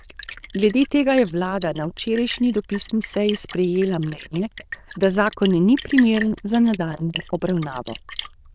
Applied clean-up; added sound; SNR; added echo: neural diffusion model UNIVERSE++.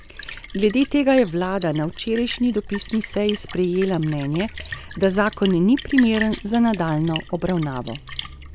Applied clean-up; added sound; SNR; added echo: none; Splash, splatter; 14 dB; none.